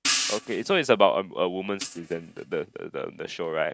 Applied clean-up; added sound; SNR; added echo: neural mask model RNNoise.